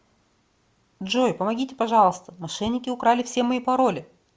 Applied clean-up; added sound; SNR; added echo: none; none; none; none.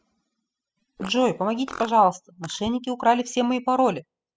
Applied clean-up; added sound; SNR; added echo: classical method spectral subtraction.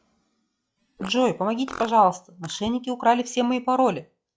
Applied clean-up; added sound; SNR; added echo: classical method log-MMSE.